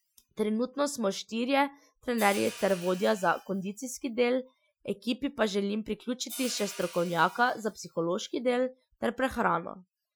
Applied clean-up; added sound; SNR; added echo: classical method Wiener filter.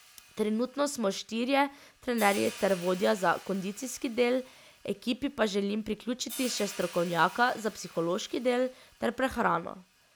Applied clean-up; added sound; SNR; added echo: none; Hi-hat; 18 dB; none.